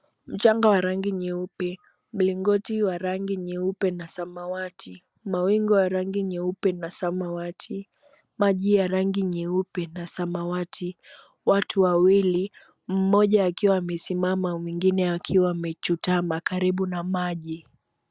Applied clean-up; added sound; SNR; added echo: none; none; none; none.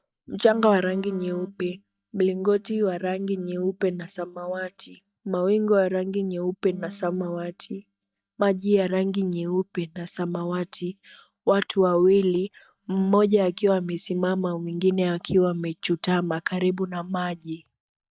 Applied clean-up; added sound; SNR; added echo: neural mask model DeepFilterNet 3.